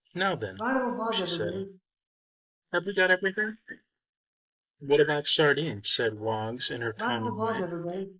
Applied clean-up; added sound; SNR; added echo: neural mask model Resemble Enhance denoiser.